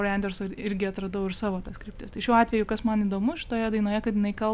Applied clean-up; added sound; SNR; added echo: none; Bicycle; 18 dB; none.